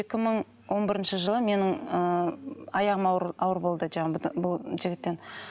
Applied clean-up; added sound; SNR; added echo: none; none; none; none.